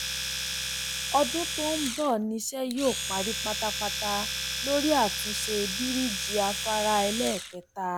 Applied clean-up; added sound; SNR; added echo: none; Domestic sounds, home sounds; 3 dB; none.